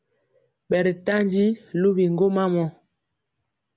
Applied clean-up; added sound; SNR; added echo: none; none; none; none.